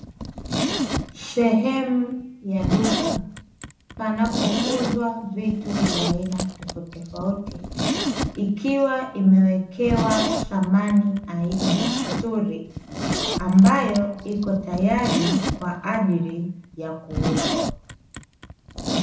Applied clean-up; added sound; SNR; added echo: none; Zipper (clothing); 4 dB; reverberation time 0.8 s.